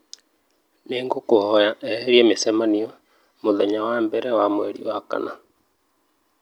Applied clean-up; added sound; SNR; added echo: none; none; none; none.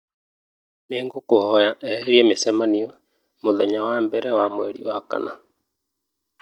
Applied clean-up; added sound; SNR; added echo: neural mask model DeepFilterNet 3.